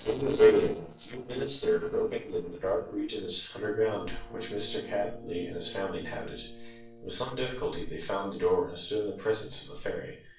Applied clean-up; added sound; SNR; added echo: neural separator model SepFormer DNS4.